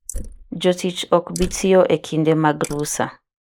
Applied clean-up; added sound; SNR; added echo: neural mask model Resemble Enhance denoiser.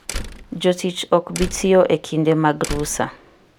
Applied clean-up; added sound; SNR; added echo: none; Slam; 12 dB; none.